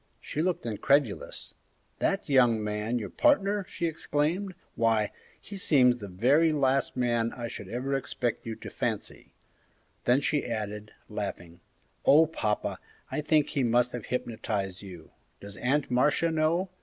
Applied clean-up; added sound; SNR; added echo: none; none; none; none.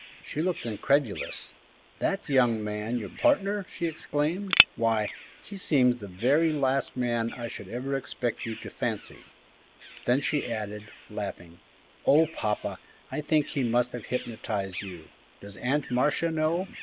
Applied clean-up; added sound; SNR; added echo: none; Bird vocalization, bird call, bird song; 10 dB; none.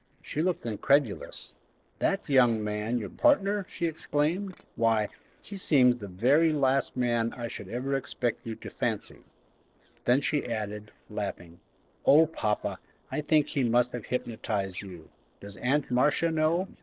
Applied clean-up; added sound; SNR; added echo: neural separator model SepFormer DNS4.